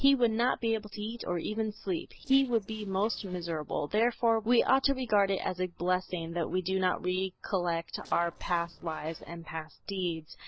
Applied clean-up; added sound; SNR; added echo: neural separator model SepFormer DNS4.